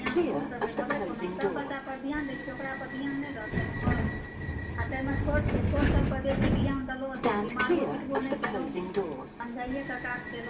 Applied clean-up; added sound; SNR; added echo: none; Subway, metro, underground; -5 dB; reverberation time 0.7 s.